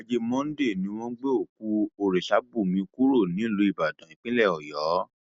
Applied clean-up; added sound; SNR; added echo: none; none; none; none.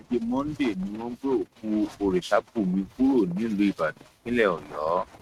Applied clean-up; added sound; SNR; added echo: neural mask model RNNoise.